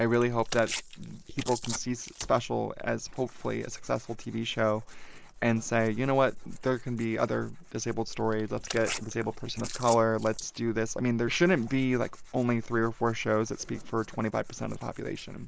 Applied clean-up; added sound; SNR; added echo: neural mask model Resemble Enhance denoiser.